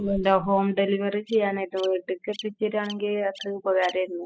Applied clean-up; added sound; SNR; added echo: classical method spectral subtraction.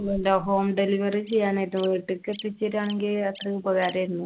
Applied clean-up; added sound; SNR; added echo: none; Bird vocalization, bird call, bird song; 20 dB; none.